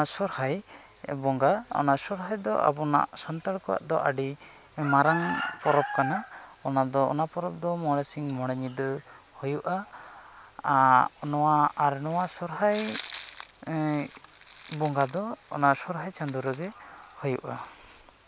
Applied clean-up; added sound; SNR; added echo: none; none; none; none.